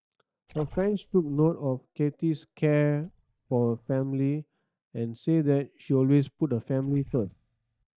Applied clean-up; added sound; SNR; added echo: neural mask model DeepFilterNet 3.